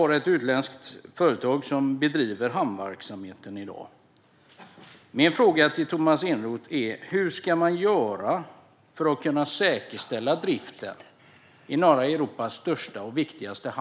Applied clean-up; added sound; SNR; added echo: none; none; none; none.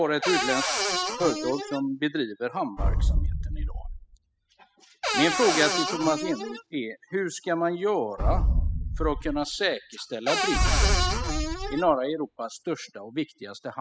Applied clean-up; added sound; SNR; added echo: classical method spectral subtraction.